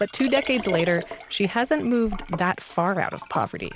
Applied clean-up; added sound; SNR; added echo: none; Liquid; 11 dB; none.